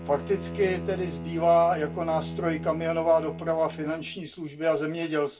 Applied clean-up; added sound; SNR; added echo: none; Bowed string instrument; 11 dB; reverberation time 0.2 s.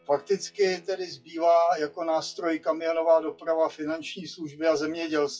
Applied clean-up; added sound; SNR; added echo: classical method WPE with log-MMSE.